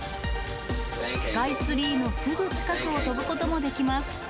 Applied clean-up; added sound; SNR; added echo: none; none; none; none.